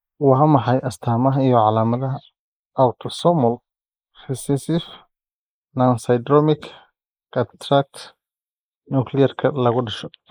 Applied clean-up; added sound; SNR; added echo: neural mask model Resemble Enhance denoiser.